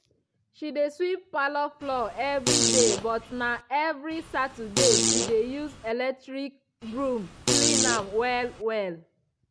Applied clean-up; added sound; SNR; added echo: none; Fart; -1 dB; none.